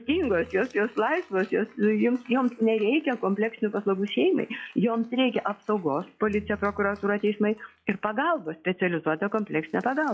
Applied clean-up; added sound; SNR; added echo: classical method log-MMSE.